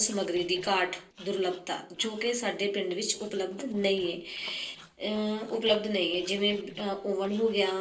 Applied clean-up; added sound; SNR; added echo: neural separator model SepFormer DNS4.